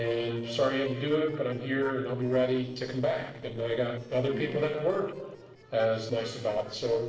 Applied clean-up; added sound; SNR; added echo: neural separator model SepFormer DNS4.